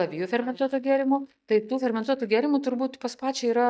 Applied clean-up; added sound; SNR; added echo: neural mask model DeepFilterNet 3.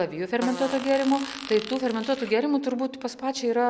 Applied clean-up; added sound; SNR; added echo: none; Fart; 13 dB; none.